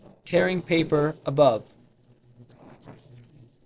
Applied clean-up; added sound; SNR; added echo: neural separator model SepFormer DNS4.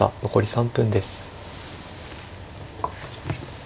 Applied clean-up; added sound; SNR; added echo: none; none; none; none.